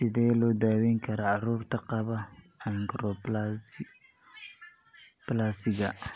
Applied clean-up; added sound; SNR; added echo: none; none; none; none.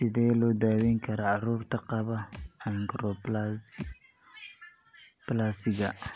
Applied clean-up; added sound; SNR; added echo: none; Thump, thud; 20 dB; none.